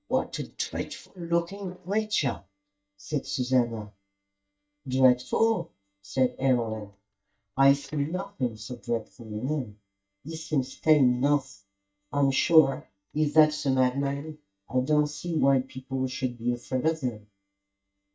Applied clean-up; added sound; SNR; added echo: neural mask model DeepFilterNet 3.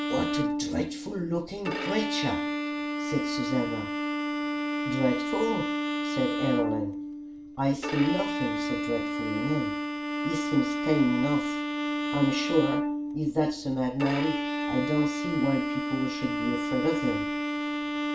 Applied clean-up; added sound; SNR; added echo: none; Bowed string instrument; 0 dB; reverberation time 0.4 s.